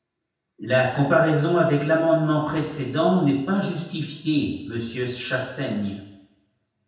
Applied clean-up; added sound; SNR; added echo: none; none; none; reverberation time 0.8 s.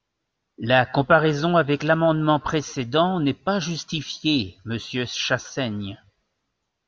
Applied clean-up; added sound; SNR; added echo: none; none; none; none.